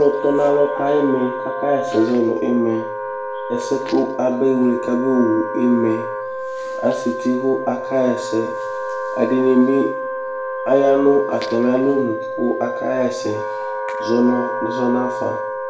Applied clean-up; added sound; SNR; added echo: none; Wind instrument, woodwind instrument; 6 dB; reverberation time 0.6 s.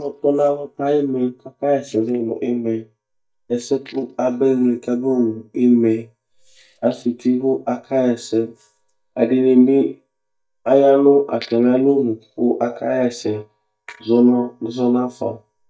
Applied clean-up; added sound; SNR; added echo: neural mask model DeepFilterNet 3.